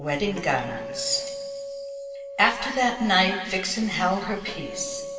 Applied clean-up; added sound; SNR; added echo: none; Acoustic guitar; 11 dB; reverberation time 2.5 s.